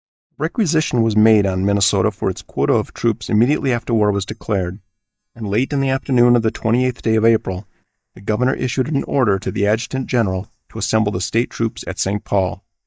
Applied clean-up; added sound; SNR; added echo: neural mask model DeepFilterNet 3.